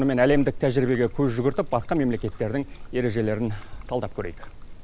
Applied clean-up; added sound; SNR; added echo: none; Trickle, dribble; 10 dB; none.